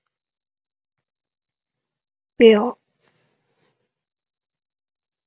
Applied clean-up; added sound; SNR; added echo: none; none; none; none.